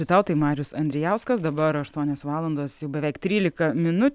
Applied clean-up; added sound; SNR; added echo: none; none; none; none.